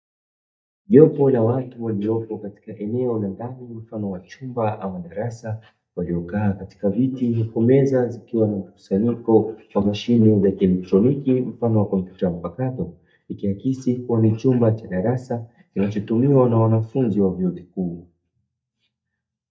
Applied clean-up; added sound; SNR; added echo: neural mask model DeepFilterNet 3.